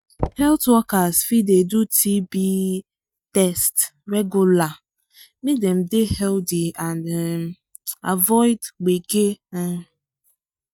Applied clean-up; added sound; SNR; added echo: neural mask model RNNoise.